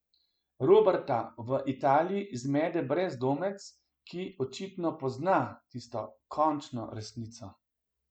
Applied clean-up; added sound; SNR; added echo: none; none; none; none.